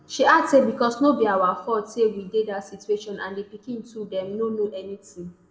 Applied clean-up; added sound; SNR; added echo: none; none; none; reverberation time 0.7 s.